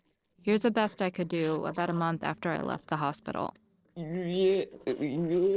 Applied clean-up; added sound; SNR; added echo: neural separator model SepFormer DNS4.